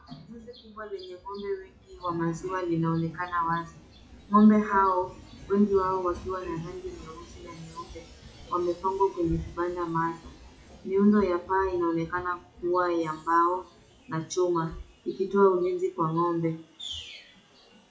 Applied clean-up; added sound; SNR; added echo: classical method WPE with log-MMSE.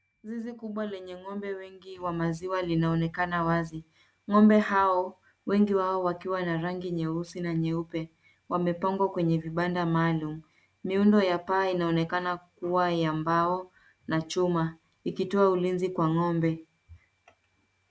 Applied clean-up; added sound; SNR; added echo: none; none; none; none.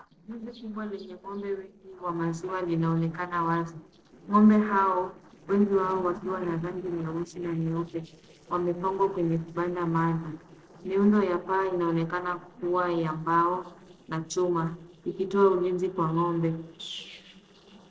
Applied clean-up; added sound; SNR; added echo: neural separator model SepFormer DNS4.